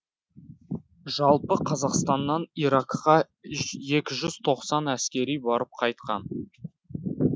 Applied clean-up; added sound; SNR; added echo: none; none; none; none.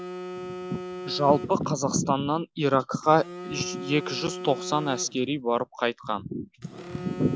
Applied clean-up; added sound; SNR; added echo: none; Telephone; 12 dB; none.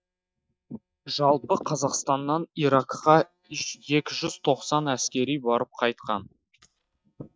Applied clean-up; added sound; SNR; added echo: neural mask model DeepFilterNet 3.